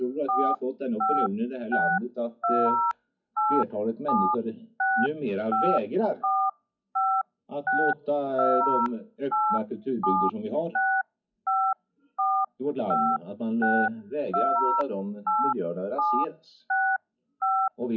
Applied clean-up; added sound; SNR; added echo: classical method WPE with log-MMSE.